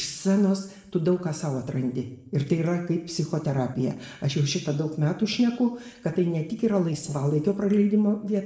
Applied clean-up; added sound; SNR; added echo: neural separator model SepFormer DNS4.